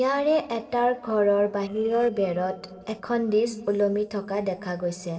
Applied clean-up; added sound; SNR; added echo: neural separator model SepFormer DNS4.